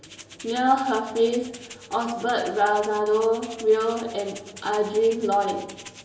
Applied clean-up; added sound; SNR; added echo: none; Rattle (instrument); 20 dB; reverberation time 1.6 s.